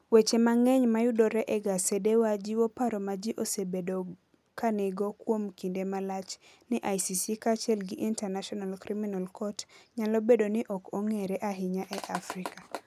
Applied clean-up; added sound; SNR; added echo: none; none; none; none.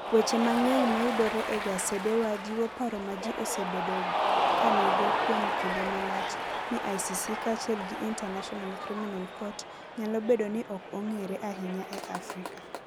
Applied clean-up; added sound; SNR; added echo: none; Cheering; 1 dB; none.